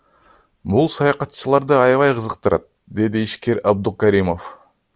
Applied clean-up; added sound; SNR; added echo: none; none; none; none.